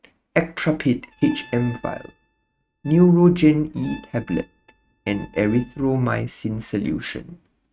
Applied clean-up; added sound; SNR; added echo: neural mask model RNNoise.